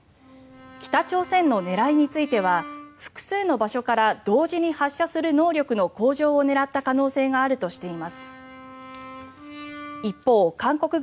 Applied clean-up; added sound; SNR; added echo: none; Brass instrument; 17 dB; none.